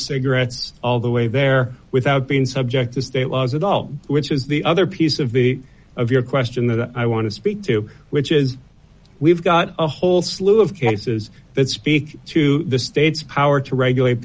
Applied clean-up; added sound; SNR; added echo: none; none; none; none.